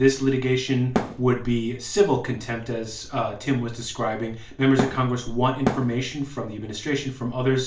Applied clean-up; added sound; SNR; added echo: none; Thump, thud; 4 dB; reverberation time 0.4 s.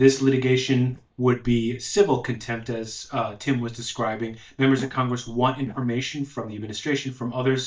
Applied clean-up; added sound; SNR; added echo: neural mask model DeepFilterNet 3.